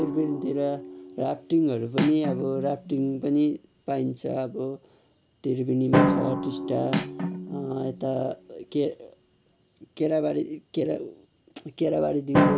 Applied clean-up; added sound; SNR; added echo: none; Cutlery, silverware + Drum; 3 dB; none.